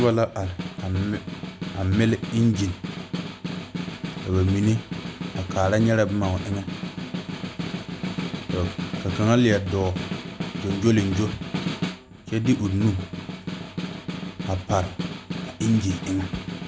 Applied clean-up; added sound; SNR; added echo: none; Snare drum; 7 dB; none.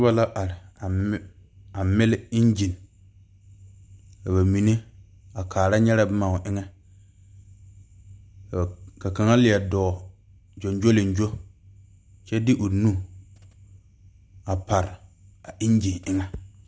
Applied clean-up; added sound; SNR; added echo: none; none; none; none.